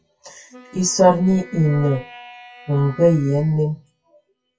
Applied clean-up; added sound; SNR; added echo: classical method WPE with log-MMSE.